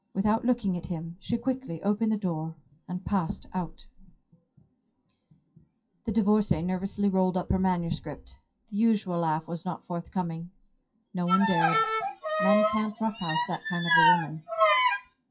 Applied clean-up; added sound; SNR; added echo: classical method WPE with log-MMSE.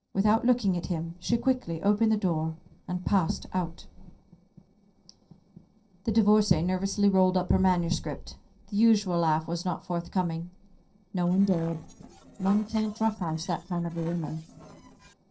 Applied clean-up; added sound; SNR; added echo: neural separator model SepFormer DNS4.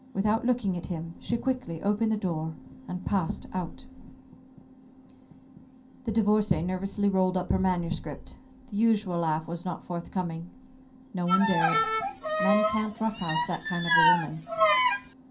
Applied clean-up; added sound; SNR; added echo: none; Bowed string instrument; -3 dB; reverberation time 0.3 s.